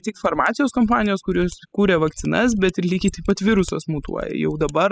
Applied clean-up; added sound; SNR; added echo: classical method spectral subtraction.